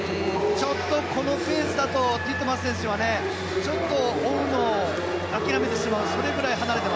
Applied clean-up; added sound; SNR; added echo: none; none; none; none.